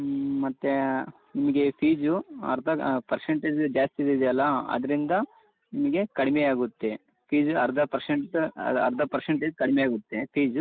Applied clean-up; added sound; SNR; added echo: none; none; none; none.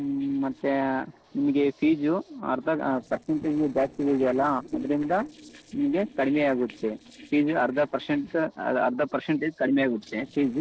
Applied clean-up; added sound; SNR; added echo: neural separator model SepFormer DNS4.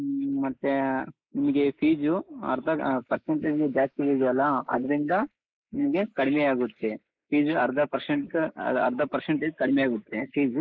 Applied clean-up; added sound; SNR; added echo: neural mask model Resemble Enhance denoiser.